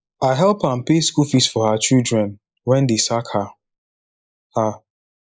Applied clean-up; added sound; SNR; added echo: neural mask model Resemble Enhance denoiser.